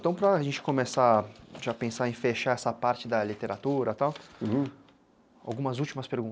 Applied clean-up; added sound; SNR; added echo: none; none; none; none.